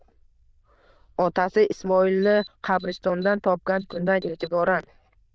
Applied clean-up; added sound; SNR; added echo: neural diffusion model UNIVERSE++.